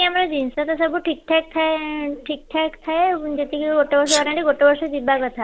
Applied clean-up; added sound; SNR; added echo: none; Sneeze; 15 dB; none.